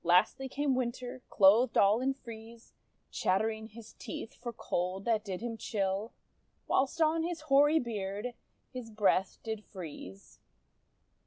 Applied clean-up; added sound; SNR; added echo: none; none; none; none.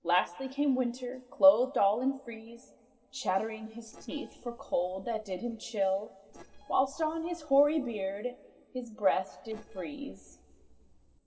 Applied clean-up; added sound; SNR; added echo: neural separator model SepFormer DNS4.